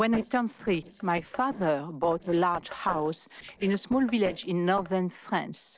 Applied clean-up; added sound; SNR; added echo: neural separator model SepFormer DNS4.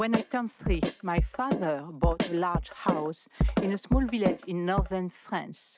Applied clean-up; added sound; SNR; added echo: neural mask model RNNoise.